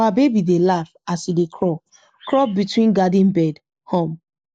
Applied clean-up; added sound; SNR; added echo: neural mask model Resemble Enhance denoiser.